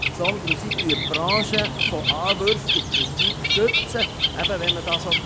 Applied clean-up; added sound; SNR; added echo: none; Bird; -3 dB; none.